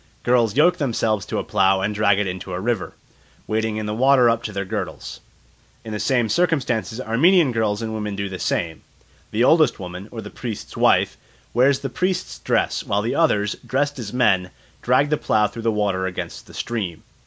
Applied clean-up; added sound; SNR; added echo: none; none; none; none.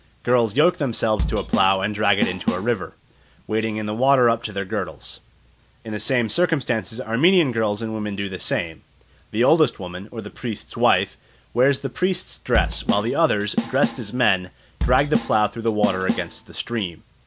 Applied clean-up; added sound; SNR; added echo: none; Drum / Drum kit; 5 dB; none.